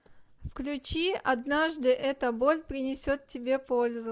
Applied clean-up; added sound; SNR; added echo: none; none; none; none.